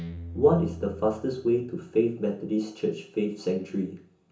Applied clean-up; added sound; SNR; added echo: none; Guitar; 17 dB; reverberation time 0.7 s.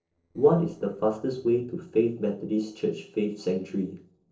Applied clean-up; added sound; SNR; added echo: neural separator model SepFormer DNS4.